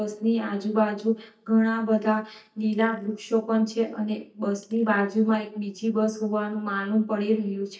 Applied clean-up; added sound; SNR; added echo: neural mask model DeepFilterNet 3.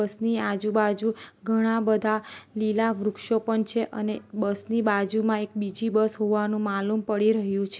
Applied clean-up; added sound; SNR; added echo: none; none; none; none.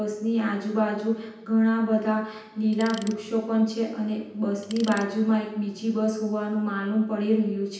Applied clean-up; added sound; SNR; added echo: none; Tools; 18 dB; reverberation time 0.9 s.